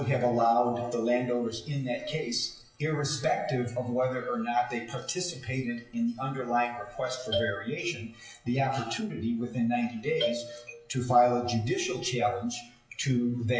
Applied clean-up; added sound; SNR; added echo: classical method WPE with log-MMSE.